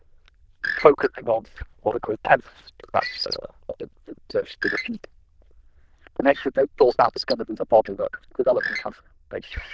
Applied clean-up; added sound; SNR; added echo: neural diffusion model UNIVERSE++.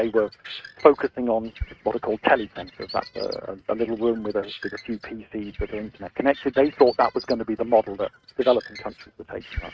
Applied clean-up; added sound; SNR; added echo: neural mask model RNNoise.